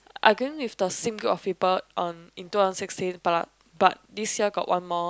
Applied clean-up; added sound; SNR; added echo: none; none; none; none.